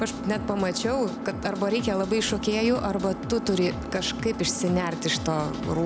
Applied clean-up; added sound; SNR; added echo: none; Engine; 8 dB; none.